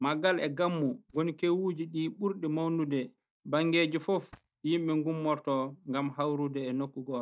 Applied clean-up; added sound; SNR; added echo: neural mask model DeepFilterNet 3.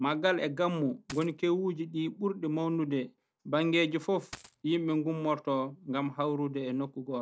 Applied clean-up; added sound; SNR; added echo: none; Coin (dropping); 16 dB; none.